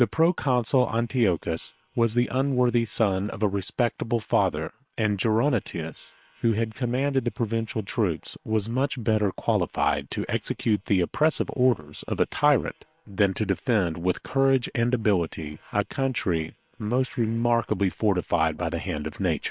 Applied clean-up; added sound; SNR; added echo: neural separator model SepFormer WHAM!.